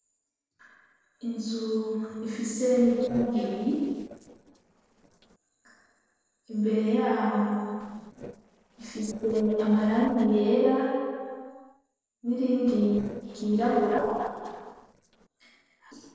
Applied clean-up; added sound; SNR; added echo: neural separator model SepFormer DNS4.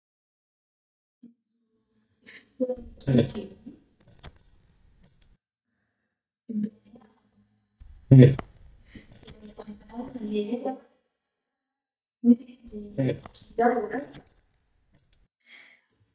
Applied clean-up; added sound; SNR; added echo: neural mask model DeepFilterNet 3.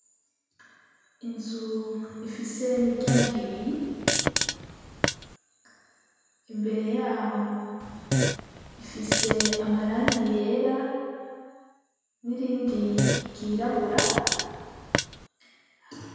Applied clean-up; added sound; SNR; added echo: none; Fart; -2 dB; reverberation time 1.9 s.